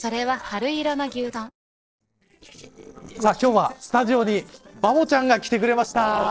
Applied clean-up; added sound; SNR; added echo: neural separator model SepFormer DNS4.